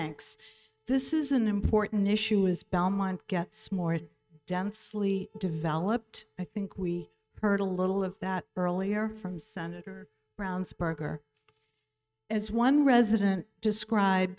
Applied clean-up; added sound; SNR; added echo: neural mask model RNNoise.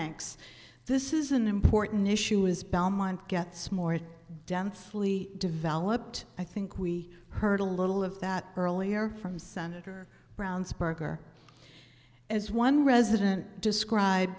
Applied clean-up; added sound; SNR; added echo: none; none; none; none.